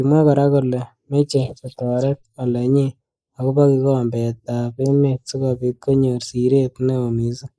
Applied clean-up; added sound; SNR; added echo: neural mask model Resemble Enhance denoiser.